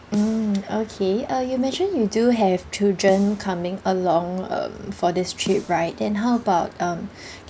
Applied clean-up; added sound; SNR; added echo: none; Snare drum; 19 dB; none.